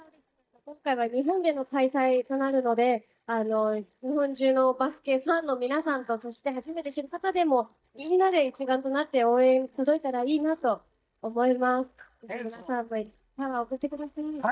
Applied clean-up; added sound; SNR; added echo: neural mask model DeepFilterNet 3.